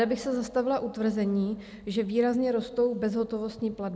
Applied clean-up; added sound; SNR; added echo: none; none; none; none.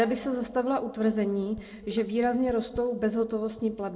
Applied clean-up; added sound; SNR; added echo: neural separator model SepFormer DNS4.